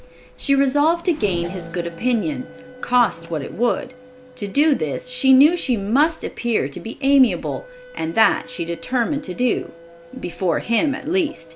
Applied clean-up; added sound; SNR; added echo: none; Race car, auto racing / Accelerating, revving, vroom + Wind instrument, woodwind instrument; 18 dB; none.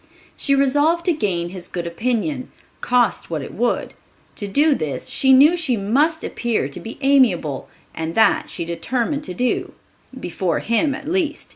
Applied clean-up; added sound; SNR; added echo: none; none; none; none.